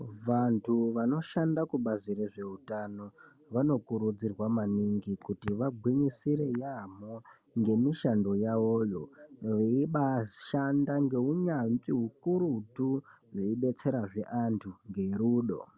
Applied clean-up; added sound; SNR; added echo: none; none; none; none.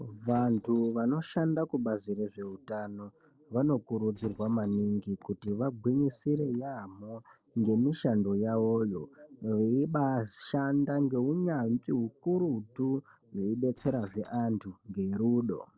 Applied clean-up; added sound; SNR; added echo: neural separator model SepFormer DNS4.